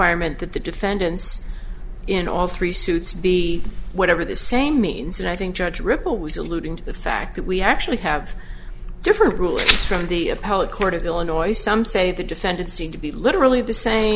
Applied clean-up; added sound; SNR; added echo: none; Rattle (instrument); -2 dB; none.